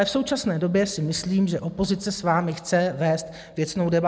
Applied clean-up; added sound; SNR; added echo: none; none; none; none.